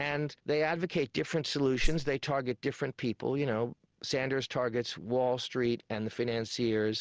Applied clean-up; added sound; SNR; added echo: none; Whoosh, swoosh, swish; -3 dB; none.